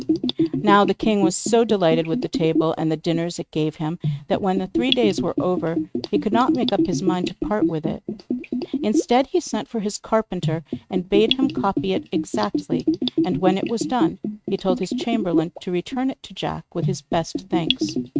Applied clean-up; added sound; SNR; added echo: neural mask model RNNoise.